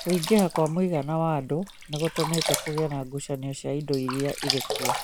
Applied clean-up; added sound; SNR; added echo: none; Sink (filling or washing); 6 dB; none.